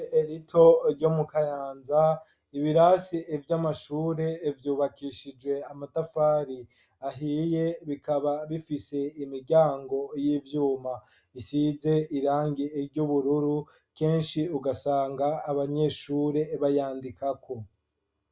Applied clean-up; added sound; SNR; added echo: none; none; none; none.